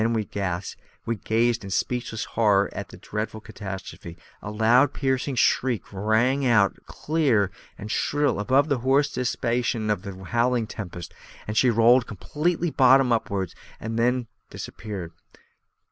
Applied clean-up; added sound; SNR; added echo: none; none; none; none.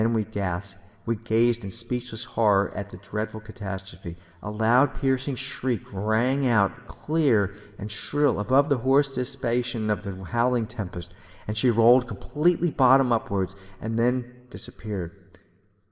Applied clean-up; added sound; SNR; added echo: none; none; none; reverberation time 1.4 s.